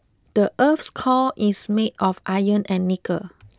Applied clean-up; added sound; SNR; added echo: none; none; none; none.